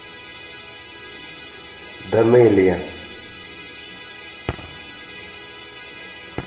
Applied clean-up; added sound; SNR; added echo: none; Musical instrument; 16 dB; reverberation time 0.8 s.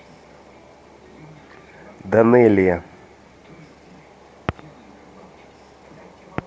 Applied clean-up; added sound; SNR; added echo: none; none; none; none.